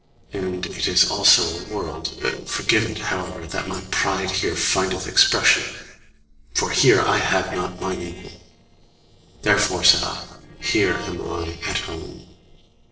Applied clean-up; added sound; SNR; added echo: neural separator model SepFormer DNS4.